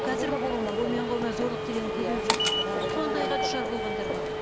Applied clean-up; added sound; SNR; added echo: none; Walk, footsteps / Subway, metro, underground + Wind instrument, woodwind instrument; -2 dB; none.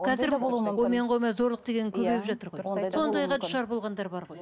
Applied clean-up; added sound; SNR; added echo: none; none; none; none.